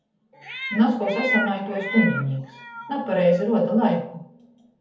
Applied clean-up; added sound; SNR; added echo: none; Meow; 8 dB; reverberation time 0.6 s.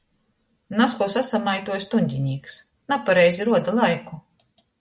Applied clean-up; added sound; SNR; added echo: none; none; none; none.